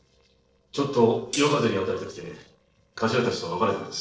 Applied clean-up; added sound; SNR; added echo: neural separator model SepFormer DNS4.